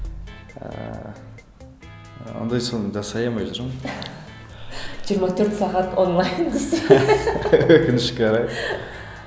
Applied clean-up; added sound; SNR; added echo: none; none; none; none.